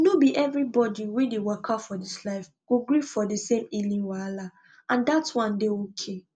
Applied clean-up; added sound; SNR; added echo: none; none; none; none.